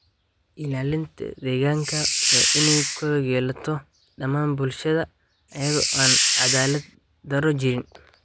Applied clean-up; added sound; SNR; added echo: none; Hiss; -4 dB; none.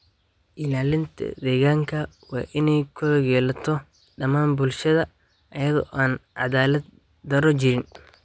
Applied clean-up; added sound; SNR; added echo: none; none; none; none.